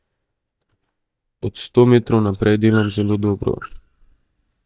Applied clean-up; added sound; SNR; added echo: neural mask model DeepFilterNet 3.